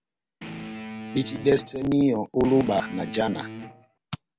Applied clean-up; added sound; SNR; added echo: none; Guitar; 14 dB; none.